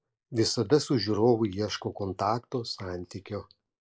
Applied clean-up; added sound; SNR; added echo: neural mask model Resemble Enhance denoiser.